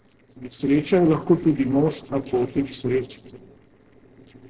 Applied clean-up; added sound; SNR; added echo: neural separator model SepFormer DNS4.